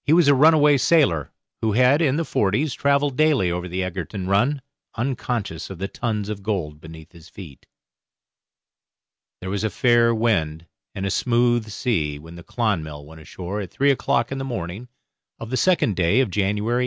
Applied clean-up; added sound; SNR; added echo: none; none; none; none.